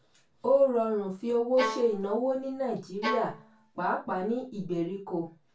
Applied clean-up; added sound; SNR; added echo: none; Bowed string instrument; 6 dB; reverberation time 0.2 s.